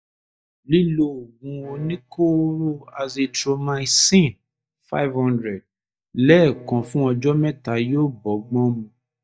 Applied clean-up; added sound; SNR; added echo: neural mask model DeepFilterNet 3.